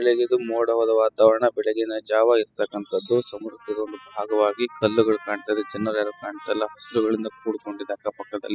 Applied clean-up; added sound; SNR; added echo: classical method spectral subtraction.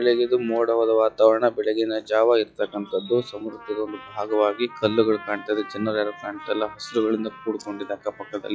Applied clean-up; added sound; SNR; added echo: classical method log-MMSE.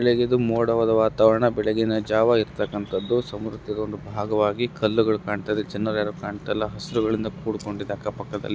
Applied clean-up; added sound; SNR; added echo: none; none; none; none.